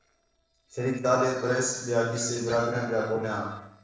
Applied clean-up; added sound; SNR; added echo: neural separator model SepFormer DNS4.